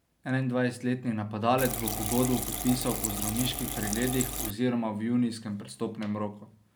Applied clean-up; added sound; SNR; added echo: none; Liquid; 4 dB; none.